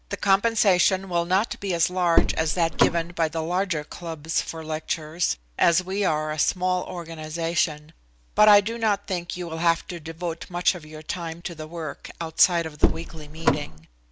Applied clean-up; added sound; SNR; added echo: none; Car; -3 dB; none.